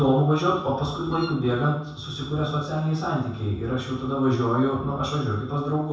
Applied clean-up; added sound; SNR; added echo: none; Wind instrument, woodwind instrument; 17 dB; reverberation time 0.7 s.